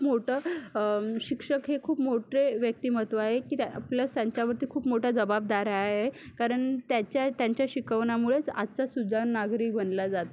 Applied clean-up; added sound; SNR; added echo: none; none; none; none.